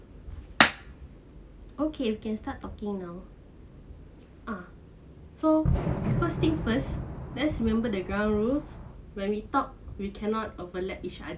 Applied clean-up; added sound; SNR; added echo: none; Fireworks; 1 dB; none.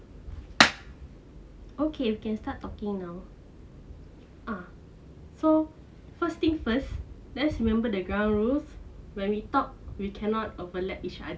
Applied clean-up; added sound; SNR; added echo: none; none; none; none.